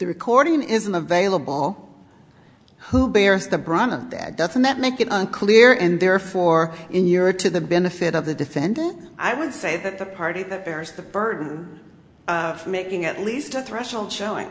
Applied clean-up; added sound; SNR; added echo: none; none; none; none.